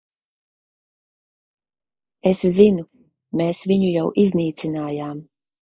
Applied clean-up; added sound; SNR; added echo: neural mask model Resemble Enhance denoiser.